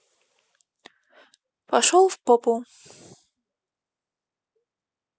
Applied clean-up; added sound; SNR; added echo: none; none; none; none.